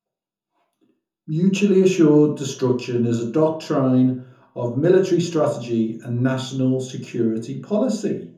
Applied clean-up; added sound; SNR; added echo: none; none; none; reverberation time 0.5 s.